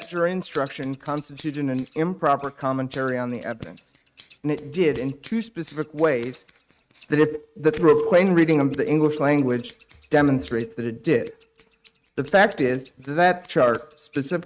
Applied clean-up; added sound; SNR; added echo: neural mask model RNNoise.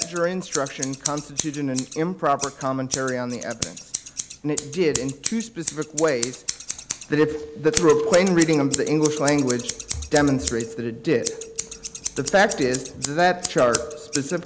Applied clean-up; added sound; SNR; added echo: none; Scissors; 9 dB; none.